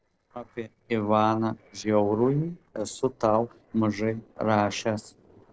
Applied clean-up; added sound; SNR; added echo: neural separator model SepFormer DNS4.